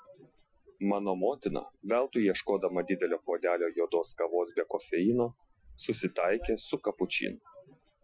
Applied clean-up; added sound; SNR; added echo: classical method Wiener filter.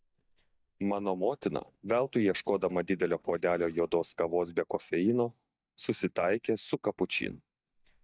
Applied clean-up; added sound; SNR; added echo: neural mask model DeepFilterNet 3.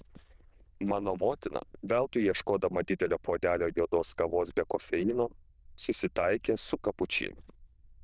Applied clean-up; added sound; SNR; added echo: neural diffusion model UNIVERSE++.